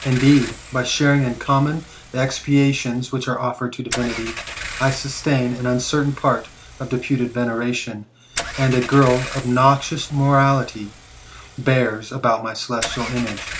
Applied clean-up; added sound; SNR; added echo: none; Engine / Car; 14 dB; none.